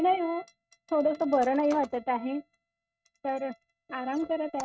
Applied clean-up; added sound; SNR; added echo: neural mask model RNNoise.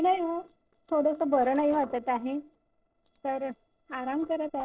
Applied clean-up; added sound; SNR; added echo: neural separator model SepFormer DNS4.